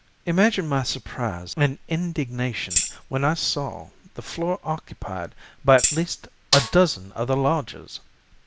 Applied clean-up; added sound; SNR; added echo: none; Tambourine + Snare drum; 3 dB; none.